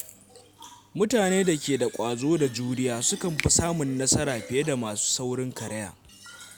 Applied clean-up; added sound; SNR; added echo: none; Finger snapping + Fill (with liquid); 16 dB; none.